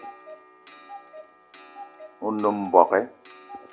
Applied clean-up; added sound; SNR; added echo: none; Clock; 18 dB; none.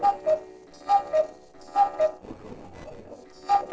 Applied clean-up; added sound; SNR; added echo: neural separator model SepFormer DNS4.